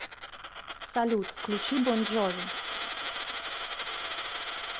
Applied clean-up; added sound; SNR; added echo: none; Coin (dropping); 3 dB; none.